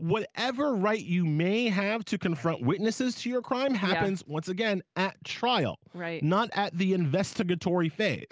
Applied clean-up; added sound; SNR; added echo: none; none; none; none.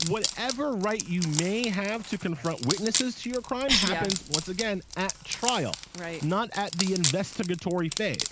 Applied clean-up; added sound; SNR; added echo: none; Wood + Cough; 4 dB; none.